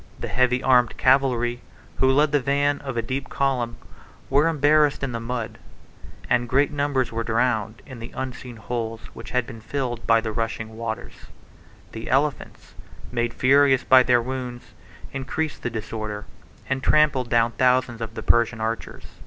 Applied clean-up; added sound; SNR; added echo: none; none; none; none.